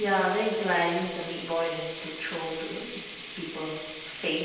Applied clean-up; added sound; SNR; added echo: none; Sink (filling or washing); 11 dB; reverberation time 1.2 s.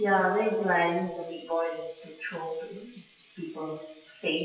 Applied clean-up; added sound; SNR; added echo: classical method WPE with log-MMSE.